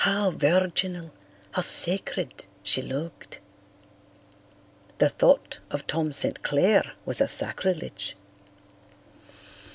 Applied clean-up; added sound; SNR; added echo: none; none; none; none.